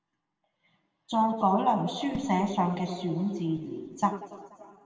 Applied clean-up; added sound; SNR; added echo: none; none; none; reverberation time 2.3 s.